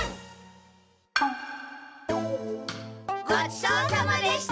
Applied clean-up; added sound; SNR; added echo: none; none; none; none.